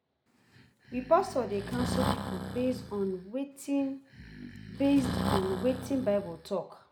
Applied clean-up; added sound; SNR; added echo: none; Breathing; 5 dB; none.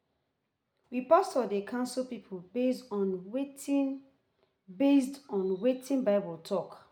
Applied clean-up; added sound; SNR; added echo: none; none; none; none.